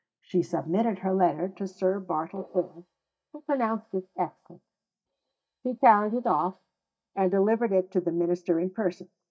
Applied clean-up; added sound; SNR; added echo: neural mask model DeepFilterNet 3.